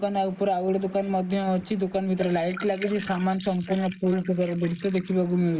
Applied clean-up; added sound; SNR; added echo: neural mask model Resemble Enhance denoiser.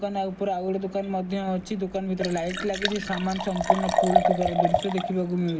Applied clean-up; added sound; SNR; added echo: none; Liquid; 1 dB; none.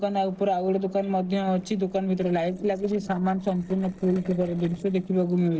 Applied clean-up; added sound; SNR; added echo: neural separator model SepFormer DNS4.